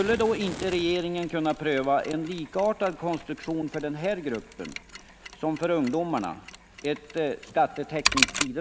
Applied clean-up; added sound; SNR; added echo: none; Fire + Mechanisms; 7 dB; none.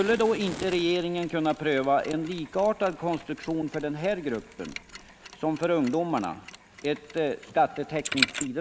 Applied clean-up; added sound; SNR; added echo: neural mask model Resemble Enhance denoiser.